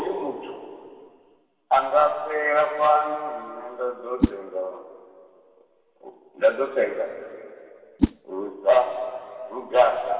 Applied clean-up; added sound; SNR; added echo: none; Whoosh, swoosh, swish; 6 dB; reverberation time 2.6 s.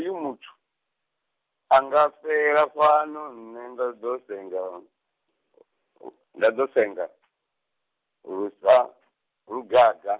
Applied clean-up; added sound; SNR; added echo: none; none; none; none.